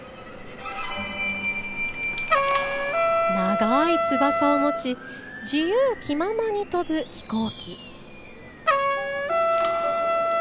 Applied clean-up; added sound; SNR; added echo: none; Trumpet; -1 dB; none.